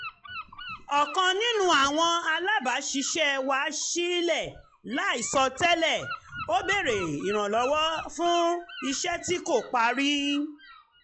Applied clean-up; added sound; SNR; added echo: classical method log-MMSE.